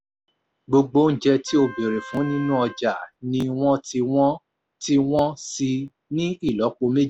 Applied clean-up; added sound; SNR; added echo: none; Wind instrument, woodwind instrument; 18 dB; none.